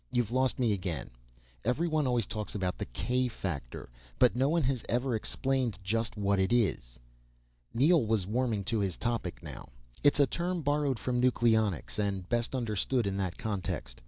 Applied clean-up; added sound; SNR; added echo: none; none; none; none.